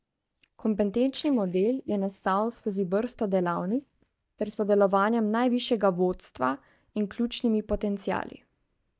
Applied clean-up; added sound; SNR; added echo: neural mask model DeepFilterNet 3.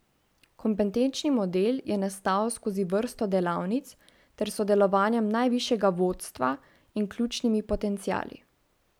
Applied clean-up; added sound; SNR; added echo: none; none; none; none.